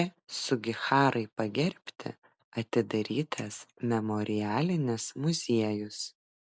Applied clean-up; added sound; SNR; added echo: neural mask model Resemble Enhance denoiser.